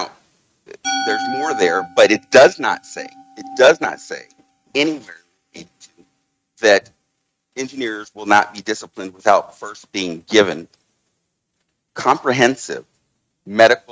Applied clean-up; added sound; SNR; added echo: neural mask model RNNoise.